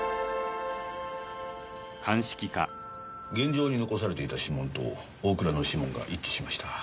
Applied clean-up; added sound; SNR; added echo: none; none; none; none.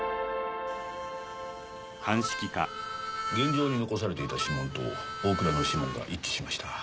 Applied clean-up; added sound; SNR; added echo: none; Harmonica; 4 dB; none.